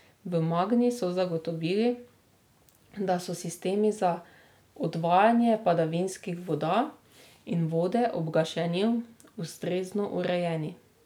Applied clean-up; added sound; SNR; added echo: none; none; none; none.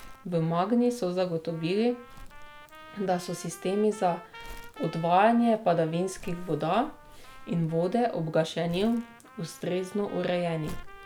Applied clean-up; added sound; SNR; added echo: none; Trumpet + Crumpling, crinkling; 18 dB; none.